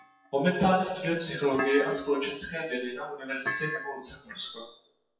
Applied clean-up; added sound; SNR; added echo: classical method WPE with log-MMSE.